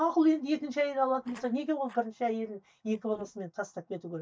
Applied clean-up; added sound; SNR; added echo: neural mask model DeepFilterNet 3.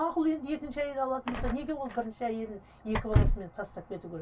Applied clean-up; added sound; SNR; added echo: none; Door / Car; -1 dB; reverberation time 0.2 s.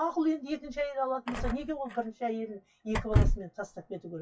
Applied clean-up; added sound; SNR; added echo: classical method WPE with log-MMSE.